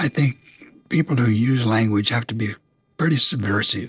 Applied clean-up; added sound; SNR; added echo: neural separator model SepFormer DNS4.